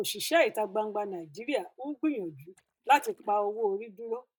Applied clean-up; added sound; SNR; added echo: neural mask model DeepFilterNet 3.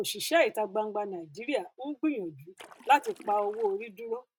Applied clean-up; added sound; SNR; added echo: neural mask model RNNoise.